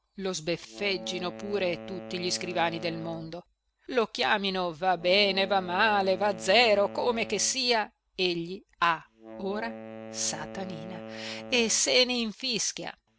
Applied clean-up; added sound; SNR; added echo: none; Wind instrument, woodwind instrument; 15 dB; none.